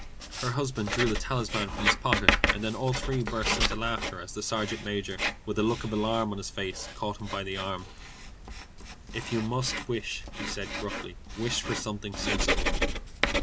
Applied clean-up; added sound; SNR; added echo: none; Writing; 0 dB; none.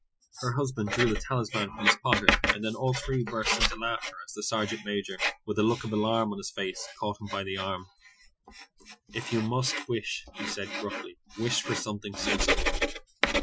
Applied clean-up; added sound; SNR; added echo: classical method Wiener filter.